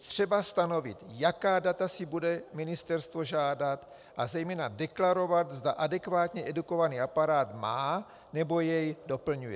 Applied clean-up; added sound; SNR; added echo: none; none; none; none.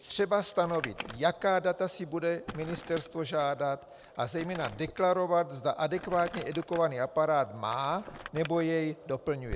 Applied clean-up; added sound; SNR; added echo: none; Crumpling, crinkling; 16 dB; none.